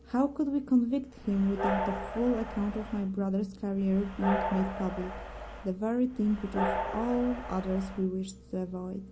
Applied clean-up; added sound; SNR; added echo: none; Train; 6 dB; none.